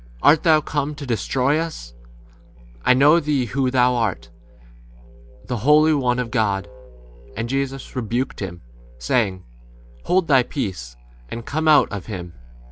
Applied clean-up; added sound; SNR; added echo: none; Musical instrument; 20 dB; none.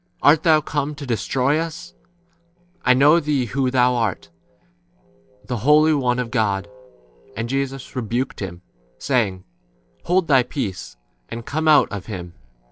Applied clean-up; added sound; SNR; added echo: neural separator model SepFormer DNS4.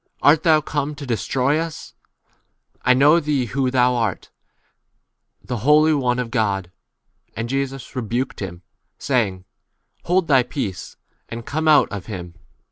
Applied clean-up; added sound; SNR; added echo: none; none; none; none.